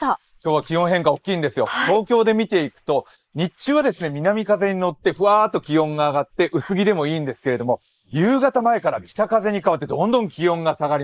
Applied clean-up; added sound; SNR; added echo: neural mask model Resemble Enhance denoiser.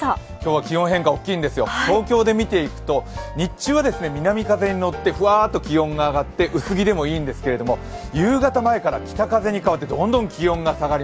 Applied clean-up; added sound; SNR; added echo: none; none; none; none.